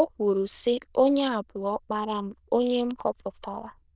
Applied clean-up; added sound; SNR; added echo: neural diffusion model UNIVERSE++.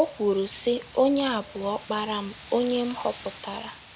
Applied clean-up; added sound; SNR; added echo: none; Wind; 19 dB; none.